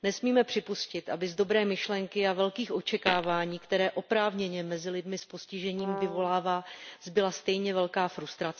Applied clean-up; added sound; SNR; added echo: none; Fart + Brass instrument; 7 dB; none.